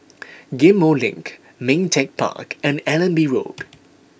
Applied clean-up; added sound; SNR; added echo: none; none; none; none.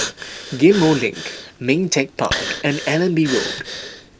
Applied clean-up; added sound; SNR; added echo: none; Breathing; 9 dB; none.